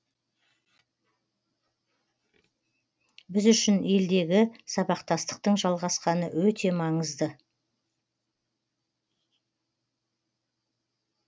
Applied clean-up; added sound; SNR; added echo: none; none; none; none.